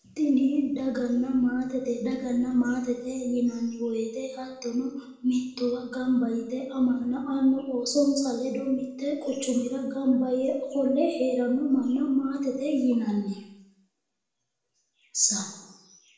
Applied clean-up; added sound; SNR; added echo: none; none; none; reverberation time 0.8 s.